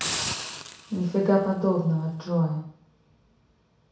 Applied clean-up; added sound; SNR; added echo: none; Hiss; 8 dB; reverberation time 0.6 s.